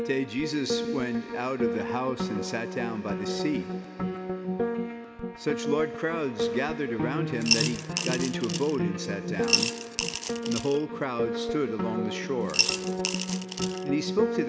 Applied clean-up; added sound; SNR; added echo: none; Coin (dropping) / Glass + Piano; -1 dB; none.